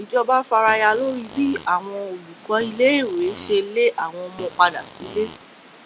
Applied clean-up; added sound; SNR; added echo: none; Fart; 19 dB; none.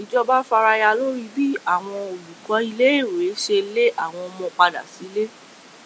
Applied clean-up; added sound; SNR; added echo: none; none; none; none.